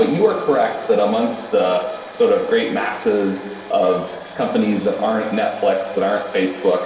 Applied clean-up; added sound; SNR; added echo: none; Domestic sounds, home sounds; 18 dB; reverberation time 3.0 s.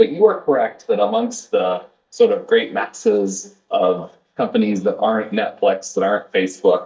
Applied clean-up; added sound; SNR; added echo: neural mask model DeepFilterNet 3.